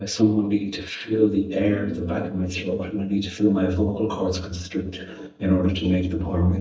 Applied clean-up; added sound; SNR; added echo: neural mask model DeepFilterNet 3.